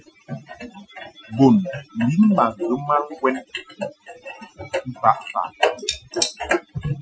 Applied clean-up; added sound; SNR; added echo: classical method Wiener filter.